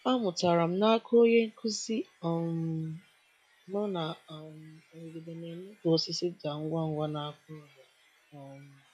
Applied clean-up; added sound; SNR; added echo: classical method log-MMSE.